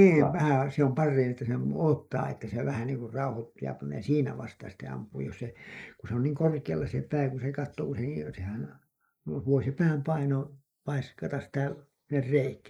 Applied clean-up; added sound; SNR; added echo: neural mask model Resemble Enhance denoiser.